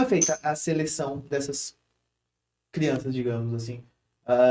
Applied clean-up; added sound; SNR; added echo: neural mask model RNNoise.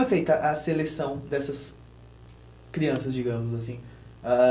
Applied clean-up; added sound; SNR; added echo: none; none; none; none.